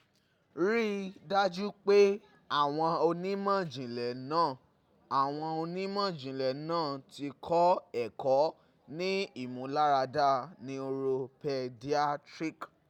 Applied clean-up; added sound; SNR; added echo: none; none; none; none.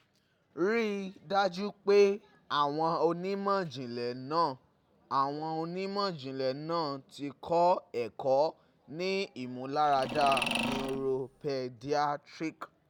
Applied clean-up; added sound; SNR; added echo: none; Mechanisms; 5 dB; none.